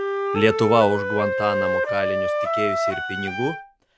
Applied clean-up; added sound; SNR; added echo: none; Wind instrument, woodwind instrument; 0 dB; none.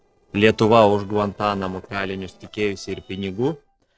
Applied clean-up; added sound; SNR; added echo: neural separator model SepFormer DNS4.